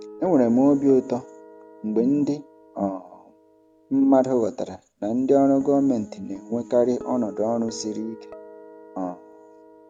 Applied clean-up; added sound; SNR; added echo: none; Guitar; 20 dB; none.